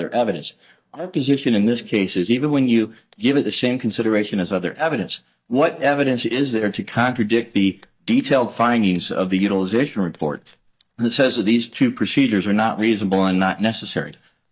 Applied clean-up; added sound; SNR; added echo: neural mask model DeepFilterNet 3.